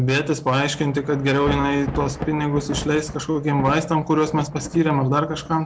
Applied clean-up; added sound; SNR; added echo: none; Thunder / Rain; 12 dB; none.